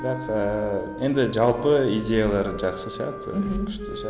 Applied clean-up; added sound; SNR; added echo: none; Wind instrument, woodwind instrument; 13 dB; none.